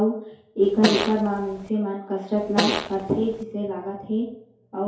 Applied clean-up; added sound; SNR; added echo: none; Fart; 3 dB; reverberation time 2.4 s.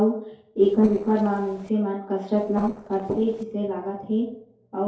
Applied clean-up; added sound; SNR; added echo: neural separator model SepFormer DNS4.